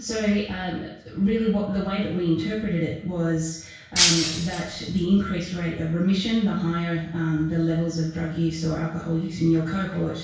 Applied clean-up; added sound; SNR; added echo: none; Shatter; 0 dB; reverberation time 0.6 s.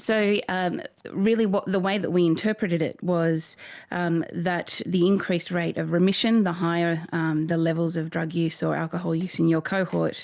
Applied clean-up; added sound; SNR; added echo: none; none; none; none.